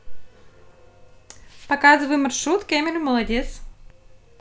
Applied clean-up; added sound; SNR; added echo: none; none; none; none.